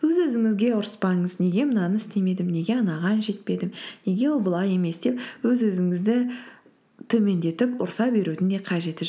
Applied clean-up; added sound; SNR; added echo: none; none; none; none.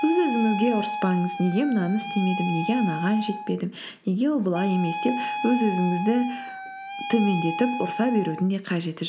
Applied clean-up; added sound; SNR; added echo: none; Wind instrument, woodwind instrument; 8 dB; none.